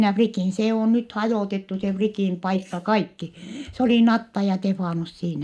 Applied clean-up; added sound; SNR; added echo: neural mask model Resemble Enhance denoiser.